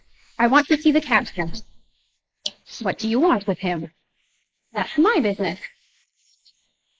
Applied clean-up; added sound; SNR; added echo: neural mask model Resemble Enhance denoiser.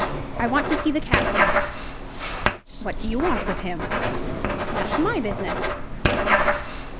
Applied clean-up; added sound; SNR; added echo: none; Writing; -5 dB; none.